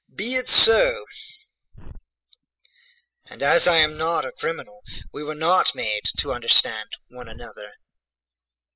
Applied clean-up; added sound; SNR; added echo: classical method spectral subtraction.